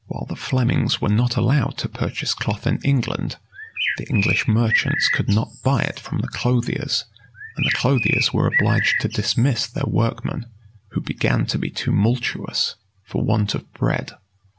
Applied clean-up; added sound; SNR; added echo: none; Bird; 5 dB; none.